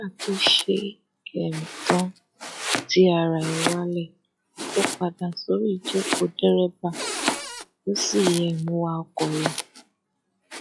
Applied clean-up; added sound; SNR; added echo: classical method log-MMSE.